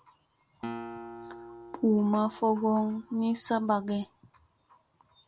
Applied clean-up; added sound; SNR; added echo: none; Acoustic guitar; 15 dB; none.